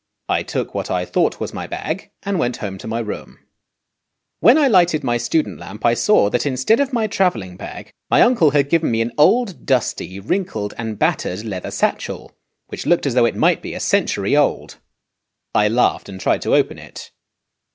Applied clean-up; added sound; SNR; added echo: none; none; none; none.